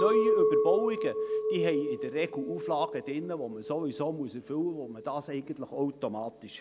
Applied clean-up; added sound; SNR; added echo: none; Chink, clink; -1 dB; none.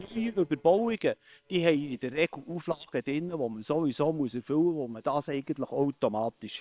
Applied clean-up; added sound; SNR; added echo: neural separator model SepFormer WHAM!.